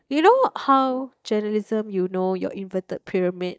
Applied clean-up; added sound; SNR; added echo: neural mask model DeepFilterNet 3.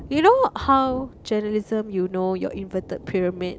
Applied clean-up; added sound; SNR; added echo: none; Thunder / Rain; 18 dB; none.